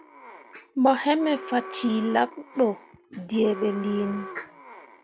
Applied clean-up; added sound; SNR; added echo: none; Alarm; 15 dB; none.